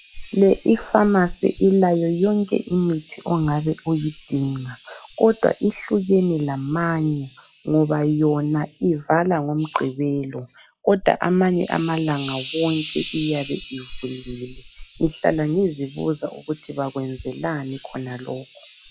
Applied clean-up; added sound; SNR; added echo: classical method log-MMSE.